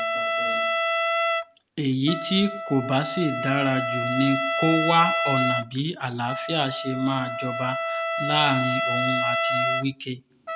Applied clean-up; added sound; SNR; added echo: none; Trumpet; 0 dB; none.